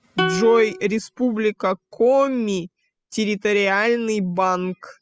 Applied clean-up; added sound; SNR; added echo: classical method spectral subtraction.